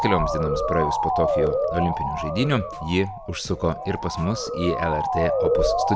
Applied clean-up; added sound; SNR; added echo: none; Motor vehicle (road) / Siren; 0 dB; none.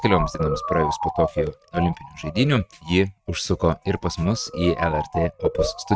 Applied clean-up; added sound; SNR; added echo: neural mask model RNNoise.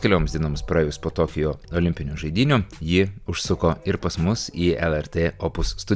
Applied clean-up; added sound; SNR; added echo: none; none; none; none.